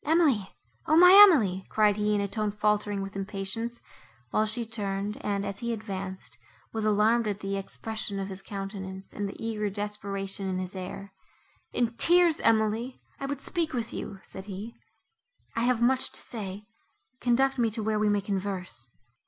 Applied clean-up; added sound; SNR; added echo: none; none; none; none.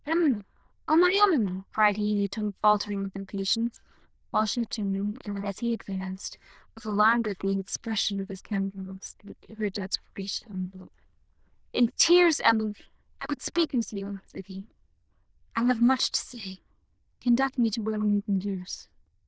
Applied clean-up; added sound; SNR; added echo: neural diffusion model UNIVERSE++.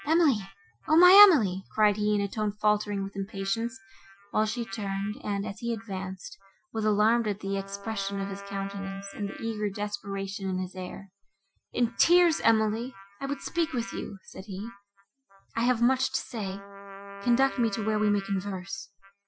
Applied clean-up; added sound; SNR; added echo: classical method Wiener filter.